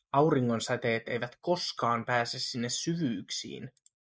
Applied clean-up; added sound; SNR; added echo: neural mask model Resemble Enhance denoiser.